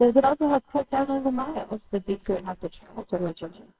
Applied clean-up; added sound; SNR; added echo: neural separator model SepFormer WHAMR!.